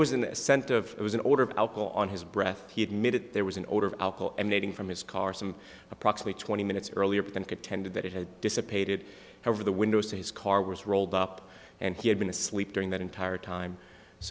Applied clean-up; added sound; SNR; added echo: none; none; none; none.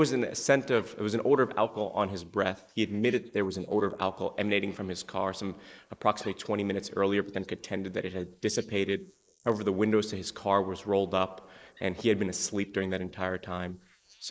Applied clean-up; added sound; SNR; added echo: neural mask model Resemble Enhance denoiser.